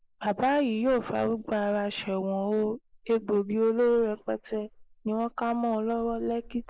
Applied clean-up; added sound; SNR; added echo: neural mask model Resemble Enhance denoiser.